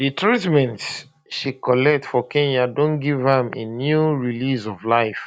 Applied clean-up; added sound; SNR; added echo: none; none; none; none.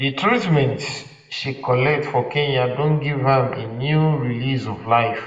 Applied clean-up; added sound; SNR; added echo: none; none; none; reverberation time 0.8 s.